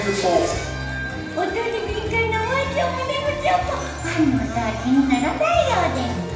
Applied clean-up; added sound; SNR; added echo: none; Crowd; 17 dB; reverberation time 0.9 s.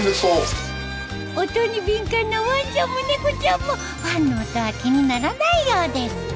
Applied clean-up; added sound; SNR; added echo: none; none; none; none.